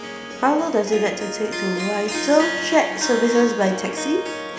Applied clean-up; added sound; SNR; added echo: none; Harp; 8 dB; none.